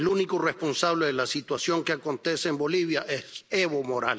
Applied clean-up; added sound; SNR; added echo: none; none; none; none.